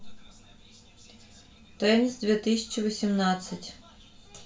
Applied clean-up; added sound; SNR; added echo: none; none; none; reverberation time 0.3 s.